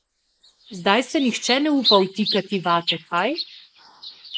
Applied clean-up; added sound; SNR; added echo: neural mask model Resemble Enhance denoiser.